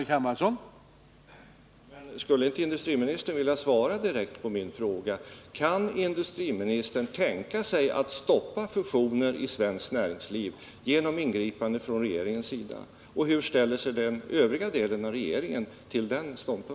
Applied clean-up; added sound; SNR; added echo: none; none; none; none.